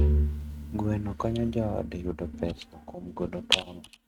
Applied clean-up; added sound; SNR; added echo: neural mask model RNNoise.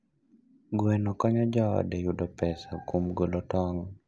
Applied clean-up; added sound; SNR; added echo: none; none; none; none.